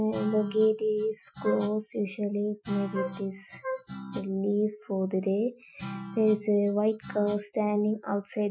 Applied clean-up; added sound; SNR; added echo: classical method Wiener filter.